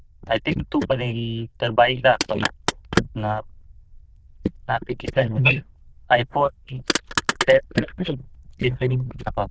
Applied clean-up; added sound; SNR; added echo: neural diffusion model UNIVERSE++.